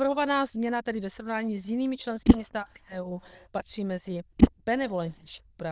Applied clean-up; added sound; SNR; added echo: neural diffusion model UNIVERSE++.